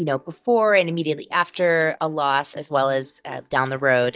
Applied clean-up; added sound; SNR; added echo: neural mask model DeepFilterNet 3.